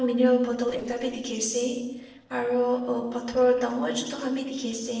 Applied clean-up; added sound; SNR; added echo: neural separator model SepFormer DNS4.